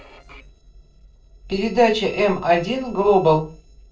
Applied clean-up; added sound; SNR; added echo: neural separator model SepFormer DNS4.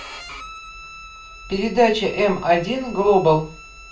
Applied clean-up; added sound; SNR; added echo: none; Bowed string instrument; 19 dB; reverberation time 0.2 s.